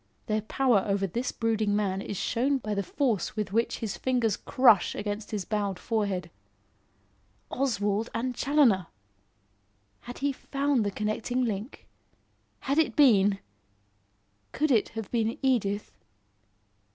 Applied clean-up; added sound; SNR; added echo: none; none; none; none.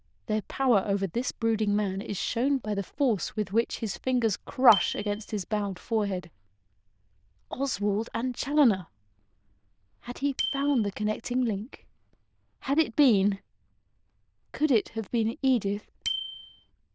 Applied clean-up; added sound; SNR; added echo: neural diffusion model UNIVERSE++.